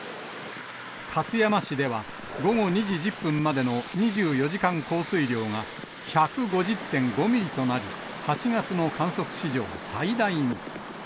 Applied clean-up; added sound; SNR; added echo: none; Dog; 16 dB; none.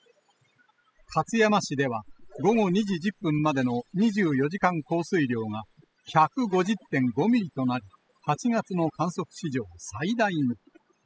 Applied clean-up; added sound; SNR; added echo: classical method spectral subtraction.